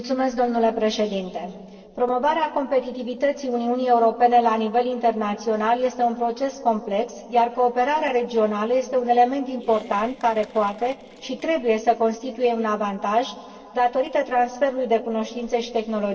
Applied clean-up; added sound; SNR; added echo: neural separator model SepFormer DNS4.